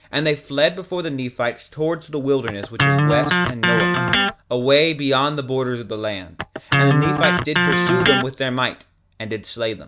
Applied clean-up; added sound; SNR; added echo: none; Electric guitar; -2 dB; none.